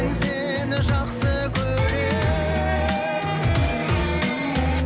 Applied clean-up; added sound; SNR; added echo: none; Electric guitar + Bowed string instrument; 6 dB; none.